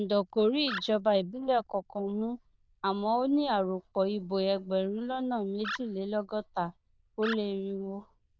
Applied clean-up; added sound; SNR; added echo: neural diffusion model UNIVERSE++.